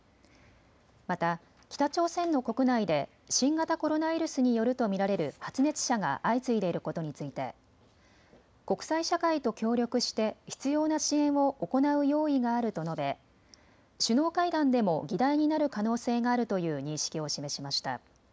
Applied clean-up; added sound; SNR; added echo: none; none; none; none.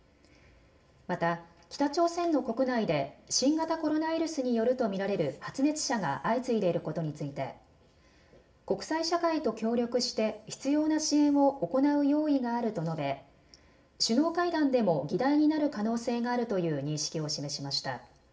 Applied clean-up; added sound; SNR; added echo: none; none; none; reverberation time 0.4 s.